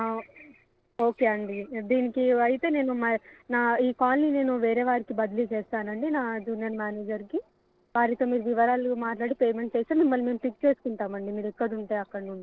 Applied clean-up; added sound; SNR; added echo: neural separator model SepFormer DNS4.